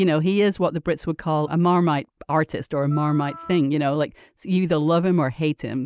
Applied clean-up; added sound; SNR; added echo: none; Wind instrument, woodwind instrument; 20 dB; none.